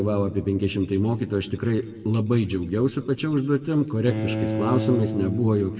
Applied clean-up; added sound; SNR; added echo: none; Bowed string instrument; 8 dB; reverberation time 1.5 s.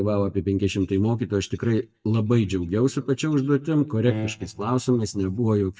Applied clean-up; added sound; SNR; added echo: neural mask model DeepFilterNet 3.